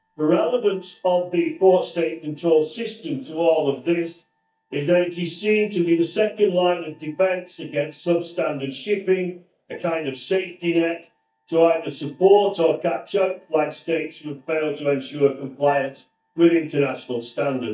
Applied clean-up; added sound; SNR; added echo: neural mask model DeepFilterNet 3.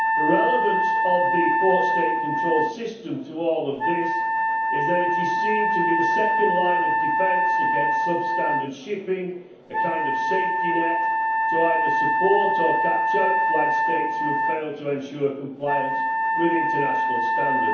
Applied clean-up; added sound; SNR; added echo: none; Wind instrument, woodwind instrument; -5 dB; reverberation time 0.7 s.